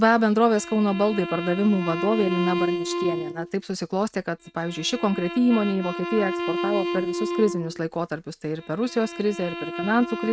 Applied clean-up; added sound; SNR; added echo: neural mask model RNNoise.